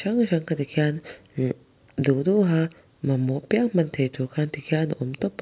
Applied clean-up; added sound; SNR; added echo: none; none; none; none.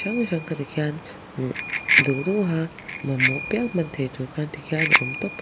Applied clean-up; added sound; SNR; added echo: none; Bicycle bell; 0 dB; none.